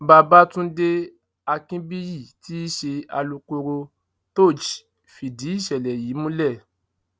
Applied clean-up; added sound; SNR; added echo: none; none; none; none.